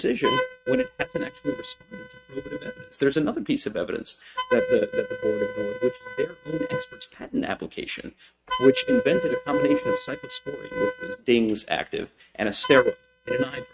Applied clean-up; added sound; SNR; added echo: neural mask model RNNoise.